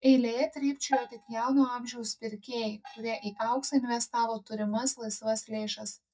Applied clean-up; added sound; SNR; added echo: neural mask model DeepFilterNet 3.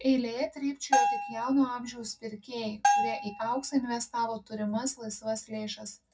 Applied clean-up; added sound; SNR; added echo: none; Bell; -1 dB; reverberation time 0.4 s.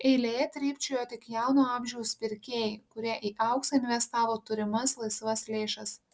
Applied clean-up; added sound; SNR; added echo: none; none; none; none.